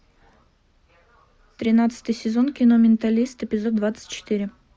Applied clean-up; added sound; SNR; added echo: none; none; none; none.